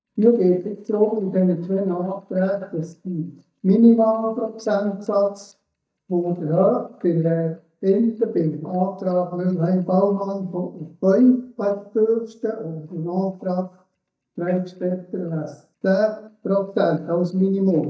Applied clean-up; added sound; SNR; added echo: neural mask model DeepFilterNet 3.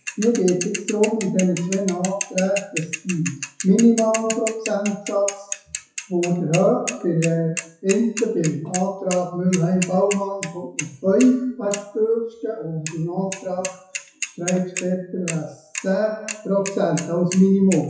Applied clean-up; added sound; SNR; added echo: classical method WPE with log-MMSE.